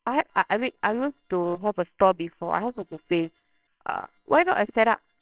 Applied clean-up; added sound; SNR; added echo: neural separator model SepFormer WHAMR!.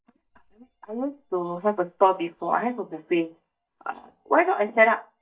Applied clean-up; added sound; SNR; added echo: neural mask model DeepFilterNet 3.